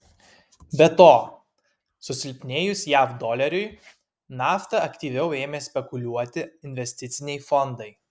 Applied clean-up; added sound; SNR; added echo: none; none; none; none.